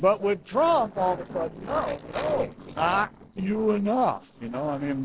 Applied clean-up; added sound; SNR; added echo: neural separator model SepFormer DNS4.